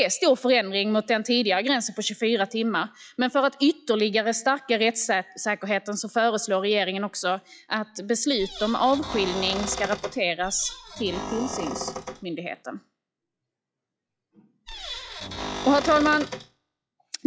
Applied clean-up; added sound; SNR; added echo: classical method log-MMSE.